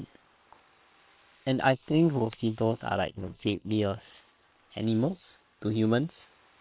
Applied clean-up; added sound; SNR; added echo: neural separator model SepFormer WHAM!.